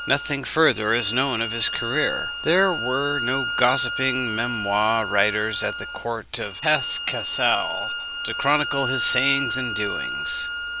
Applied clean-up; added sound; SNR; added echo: none; Bowed string instrument; 4 dB; none.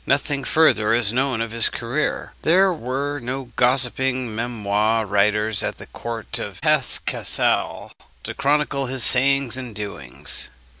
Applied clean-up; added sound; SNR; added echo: none; none; none; none.